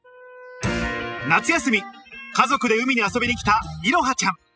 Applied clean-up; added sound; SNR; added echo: classical method spectral subtraction.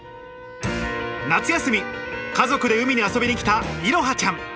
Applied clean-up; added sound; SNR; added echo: none; Wind instrument, woodwind instrument; 13 dB; none.